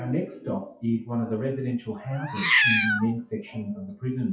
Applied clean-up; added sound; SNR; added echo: classical method WPE with log-MMSE.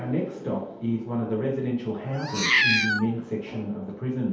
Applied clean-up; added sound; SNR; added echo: none; Meow; -3 dB; reverberation time 0.8 s.